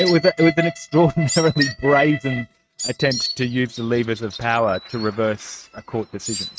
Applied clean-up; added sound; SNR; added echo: neural mask model RNNoise.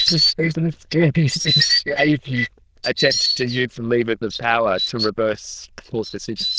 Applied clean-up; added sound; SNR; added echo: neural diffusion model UNIVERSE++.